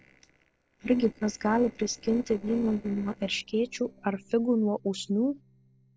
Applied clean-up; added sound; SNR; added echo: neural separator model SepFormer DNS4.